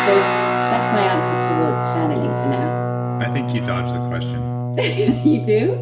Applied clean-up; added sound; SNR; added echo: none; Guitar; -1 dB; reverberation time 0.7 s.